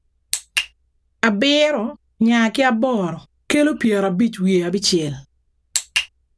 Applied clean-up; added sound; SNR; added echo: none; none; none; none.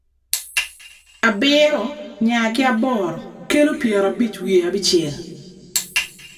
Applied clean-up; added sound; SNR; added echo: none; none; none; reverberation time 1.4 s.